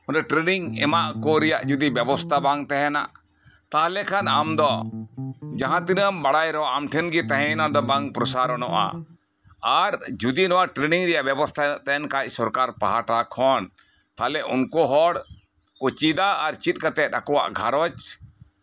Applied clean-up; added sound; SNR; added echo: none; Bass guitar; 9 dB; none.